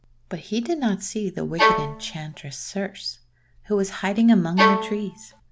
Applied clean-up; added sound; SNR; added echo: none; Bowed string instrument; -3 dB; none.